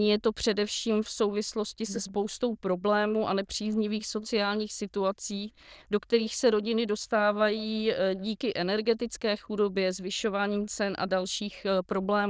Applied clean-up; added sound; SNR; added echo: neural diffusion model UNIVERSE++.